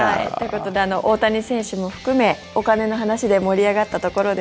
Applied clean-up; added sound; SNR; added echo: none; none; none; none.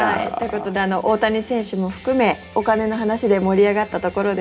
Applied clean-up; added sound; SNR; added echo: none; none; none; reverberation time 0.3 s.